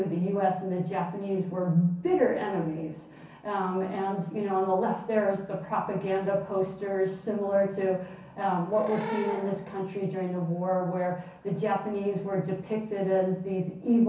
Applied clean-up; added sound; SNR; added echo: none; Animal / Brass instrument; 12 dB; reverberation time 0.6 s.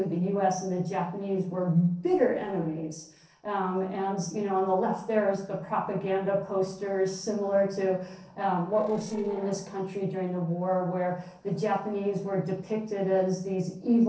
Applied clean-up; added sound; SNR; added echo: neural separator model SepFormer DNS4.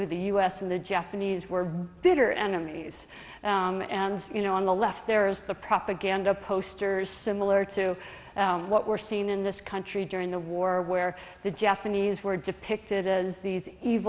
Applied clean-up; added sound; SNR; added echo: none; none; none; none.